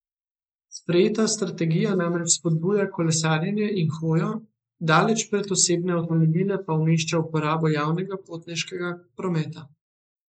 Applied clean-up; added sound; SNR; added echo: neural mask model Resemble Enhance denoiser.